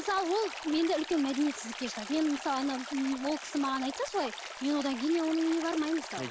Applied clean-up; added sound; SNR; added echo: none; Stream; 11 dB; none.